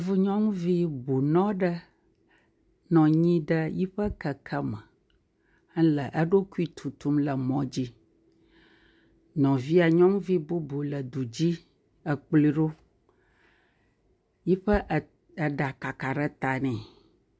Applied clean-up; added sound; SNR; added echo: none; none; none; none.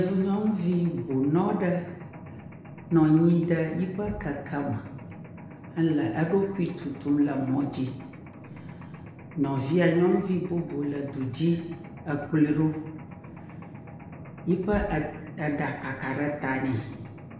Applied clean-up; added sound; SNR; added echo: none; Mechanisms; 15 dB; reverberation time 0.8 s.